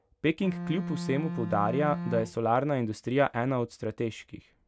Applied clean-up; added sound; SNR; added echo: none; Bowed string instrument; 6 dB; none.